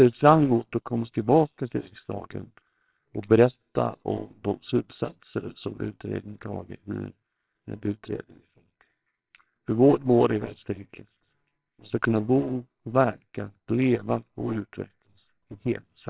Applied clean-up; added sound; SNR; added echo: neural separator model SepFormer WHAMR!.